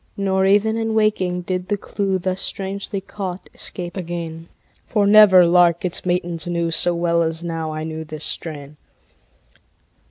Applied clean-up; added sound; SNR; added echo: none; none; none; none.